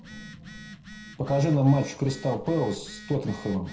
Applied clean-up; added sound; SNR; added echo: none; Telephone; 18 dB; reverberation time 0.5 s.